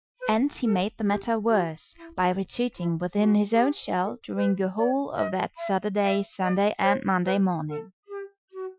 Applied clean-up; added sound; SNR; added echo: classical method Wiener filter.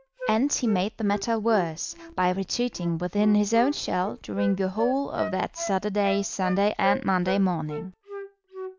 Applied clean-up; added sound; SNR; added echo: none; Wind instrument, woodwind instrument; 11 dB; none.